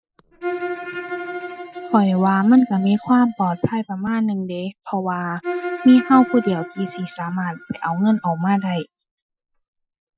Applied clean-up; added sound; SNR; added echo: classical method Wiener filter.